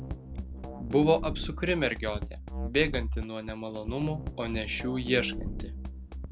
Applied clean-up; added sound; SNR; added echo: none; Drum kit; 5 dB; none.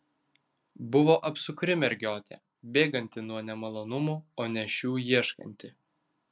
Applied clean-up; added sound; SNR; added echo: none; none; none; none.